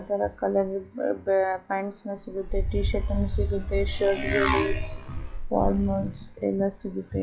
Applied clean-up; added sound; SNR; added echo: classical method log-MMSE.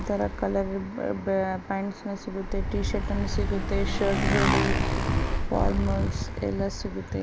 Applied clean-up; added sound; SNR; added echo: none; Motorcycle; 0 dB; none.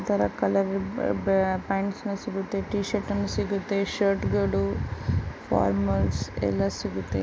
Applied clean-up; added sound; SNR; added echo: none; none; none; none.